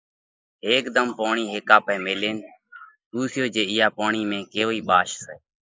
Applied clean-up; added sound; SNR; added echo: neural mask model Resemble Enhance denoiser.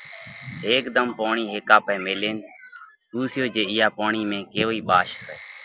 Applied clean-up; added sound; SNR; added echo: none; Telephone; 12 dB; none.